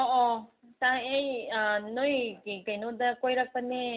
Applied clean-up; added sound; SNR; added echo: none; none; none; none.